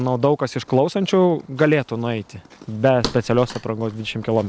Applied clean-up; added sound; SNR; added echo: none; Thump, thud; 13 dB; none.